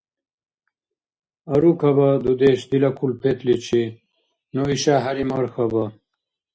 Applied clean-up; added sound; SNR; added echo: none; none; none; none.